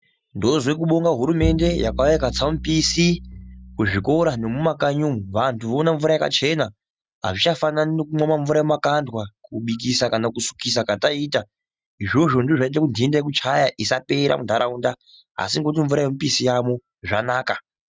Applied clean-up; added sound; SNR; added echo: neural mask model RNNoise.